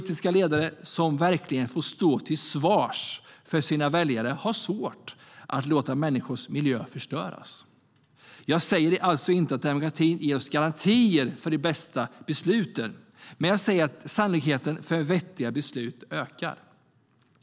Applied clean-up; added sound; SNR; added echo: none; none; none; none.